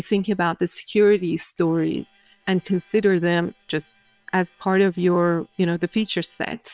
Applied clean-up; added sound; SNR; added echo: neural separator model SepFormer WHAM!.